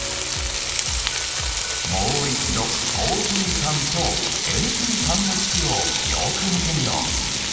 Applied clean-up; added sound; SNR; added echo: none; Frying (food); -2 dB; reverberation time 2.3 s.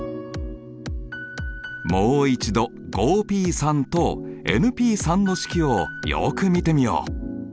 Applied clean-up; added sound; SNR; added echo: none; none; none; none.